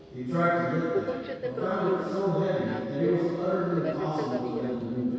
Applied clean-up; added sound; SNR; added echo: none; Subway, metro, underground; 7 dB; reverberation time 2.0 s.